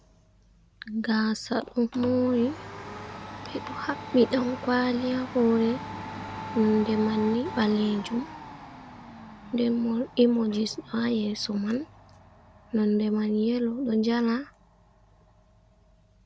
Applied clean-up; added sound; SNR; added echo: none; Domestic sounds, home sounds; 14 dB; none.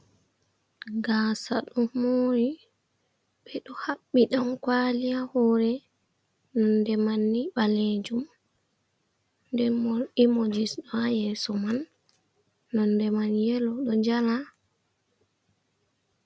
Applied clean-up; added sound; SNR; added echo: none; none; none; none.